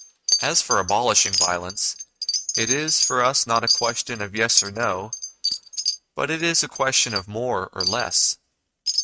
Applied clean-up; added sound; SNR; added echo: neural mask model RNNoise.